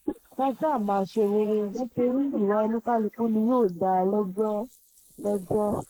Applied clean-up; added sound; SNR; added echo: neural mask model Resemble Enhance denoiser.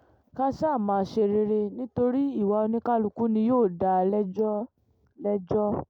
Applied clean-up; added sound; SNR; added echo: none; none; none; none.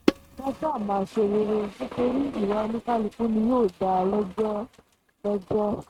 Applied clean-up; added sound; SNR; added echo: neural mask model RNNoise.